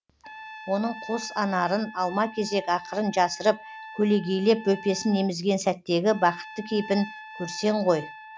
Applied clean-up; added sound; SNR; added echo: none; Trumpet; 16 dB; none.